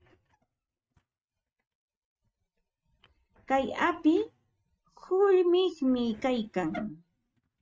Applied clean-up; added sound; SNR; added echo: neural mask model RNNoise.